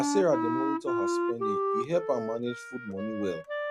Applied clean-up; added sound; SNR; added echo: none; Wind instrument, woodwind instrument; -1 dB; none.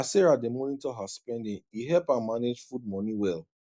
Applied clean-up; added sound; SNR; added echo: none; none; none; none.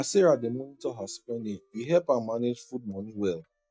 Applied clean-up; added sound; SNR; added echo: neural mask model DeepFilterNet 3.